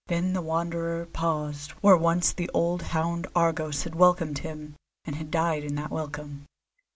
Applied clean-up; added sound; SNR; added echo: none; none; none; none.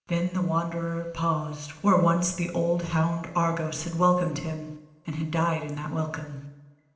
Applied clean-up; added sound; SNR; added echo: none; none; none; reverberation time 0.8 s.